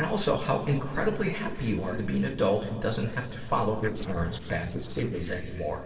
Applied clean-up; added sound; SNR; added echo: neural separator model SepFormer DNS4.